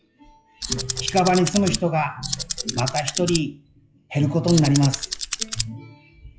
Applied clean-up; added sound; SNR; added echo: classical method WPE with log-MMSE.